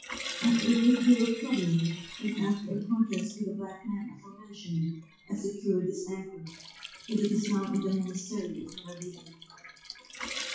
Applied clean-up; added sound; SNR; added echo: classical method WPE with log-MMSE.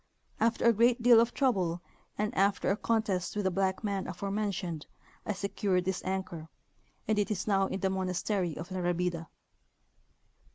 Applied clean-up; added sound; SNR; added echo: none; none; none; none.